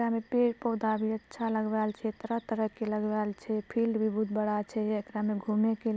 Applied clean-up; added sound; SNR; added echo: none; none; none; none.